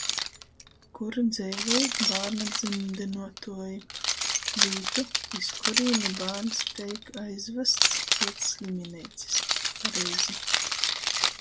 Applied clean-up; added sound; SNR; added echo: none; Keys jangling; -3 dB; none.